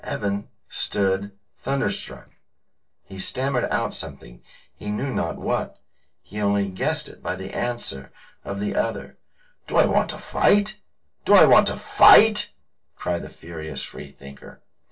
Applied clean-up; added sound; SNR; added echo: neural separator model SepFormer DNS4.